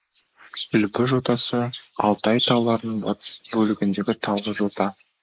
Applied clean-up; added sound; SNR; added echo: neural mask model Resemble Enhance denoiser.